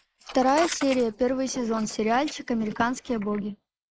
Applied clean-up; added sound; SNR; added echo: neural mask model Resemble Enhance denoiser.